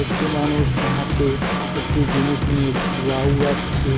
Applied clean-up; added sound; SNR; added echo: none; Drum / Drum kit; -2 dB; none.